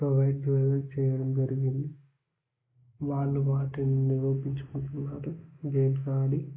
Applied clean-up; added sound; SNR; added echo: neural mask model Resemble Enhance denoiser.